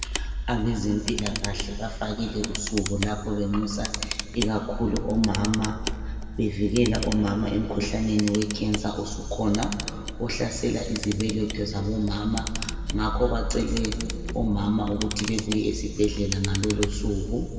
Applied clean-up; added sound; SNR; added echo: none; Camera; 5 dB; reverberation time 2.1 s.